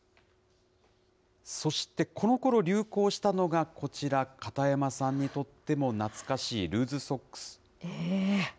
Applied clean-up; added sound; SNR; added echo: none; none; none; none.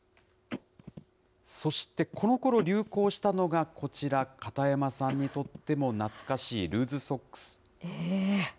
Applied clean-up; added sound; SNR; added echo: none; Telephone; 18 dB; none.